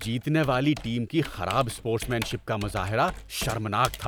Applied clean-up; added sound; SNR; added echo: none; Computer keyboard; 13 dB; none.